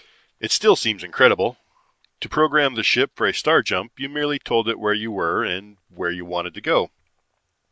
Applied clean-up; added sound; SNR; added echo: none; none; none; none.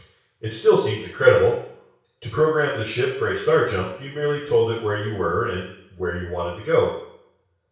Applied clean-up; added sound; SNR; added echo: none; none; none; reverberation time 0.6 s.